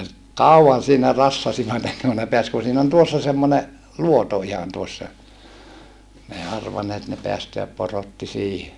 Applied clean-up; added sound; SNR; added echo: none; none; none; none.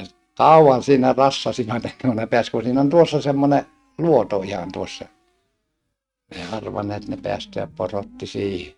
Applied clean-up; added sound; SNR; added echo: neural mask model RNNoise.